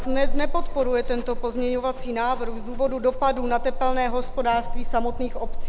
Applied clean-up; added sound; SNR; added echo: none; Livestock, farm animals, working animals; -1 dB; none.